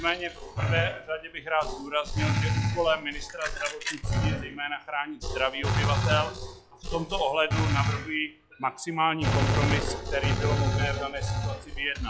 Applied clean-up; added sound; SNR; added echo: classical method log-MMSE.